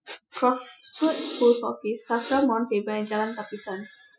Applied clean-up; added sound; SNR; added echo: classical method Wiener filter.